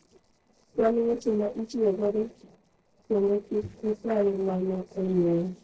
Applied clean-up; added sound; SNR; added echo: neural separator model SepFormer DNS4.